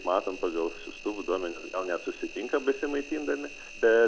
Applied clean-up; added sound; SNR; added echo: none; Engine; 17 dB; none.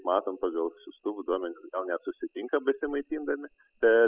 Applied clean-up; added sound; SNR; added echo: classical method spectral subtraction.